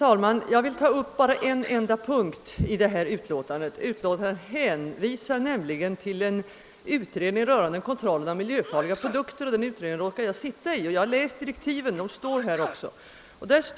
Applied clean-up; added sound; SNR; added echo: neural mask model Resemble Enhance denoiser.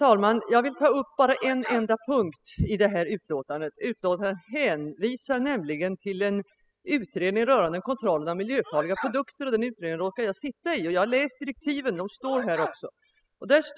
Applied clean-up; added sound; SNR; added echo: classical method spectral subtraction.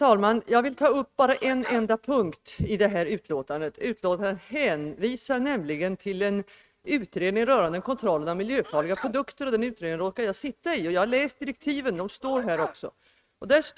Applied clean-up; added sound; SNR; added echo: neural mask model RNNoise.